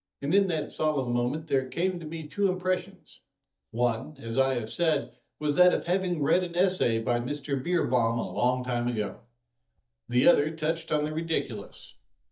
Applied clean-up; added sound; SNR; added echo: neural mask model DeepFilterNet 3.